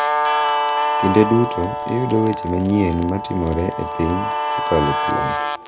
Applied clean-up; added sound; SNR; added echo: none; Guitar; 1 dB; none.